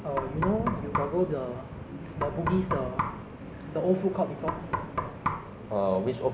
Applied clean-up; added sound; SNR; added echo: none; Knock; 5 dB; none.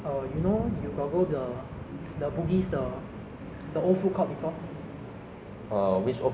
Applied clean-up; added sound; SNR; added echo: none; none; none; none.